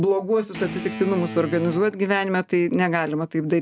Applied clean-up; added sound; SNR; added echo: none; Guitar; 11 dB; none.